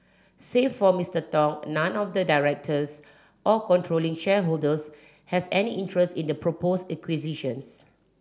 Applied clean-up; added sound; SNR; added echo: none; none; none; none.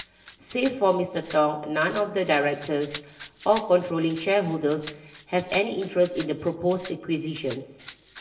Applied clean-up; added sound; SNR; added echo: none; Rattle (instrument); 20 dB; reverberation time 0.8 s.